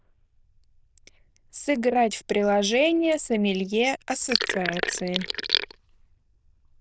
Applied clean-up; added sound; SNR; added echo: neural diffusion model UNIVERSE++.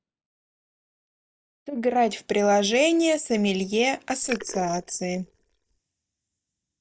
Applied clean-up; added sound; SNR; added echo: neural mask model DeepFilterNet 3.